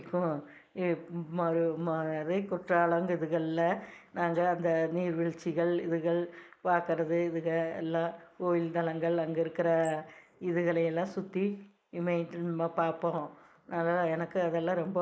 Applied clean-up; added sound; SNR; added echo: neural mask model Resemble Enhance denoiser.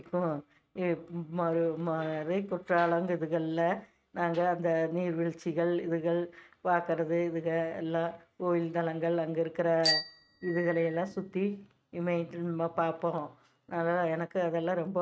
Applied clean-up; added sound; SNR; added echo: neural mask model RNNoise.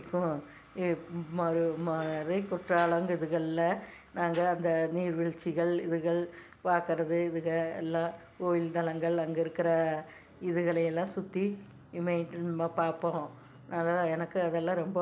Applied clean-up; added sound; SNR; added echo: none; none; none; none.